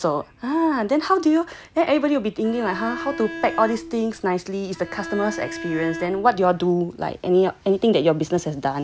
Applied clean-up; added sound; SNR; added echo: none; Bowed string instrument; 12 dB; none.